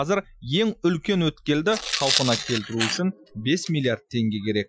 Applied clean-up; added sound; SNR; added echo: classical method Wiener filter.